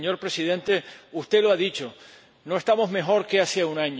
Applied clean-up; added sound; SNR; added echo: none; none; none; none.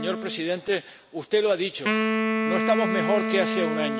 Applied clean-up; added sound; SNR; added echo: none; Wind instrument, woodwind instrument; 1 dB; none.